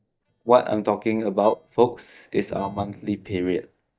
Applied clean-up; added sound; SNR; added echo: neural mask model DeepFilterNet 3.